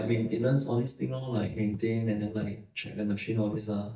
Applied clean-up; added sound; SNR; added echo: neural mask model DeepFilterNet 3.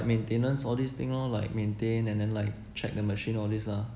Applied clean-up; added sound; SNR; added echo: none; none; none; none.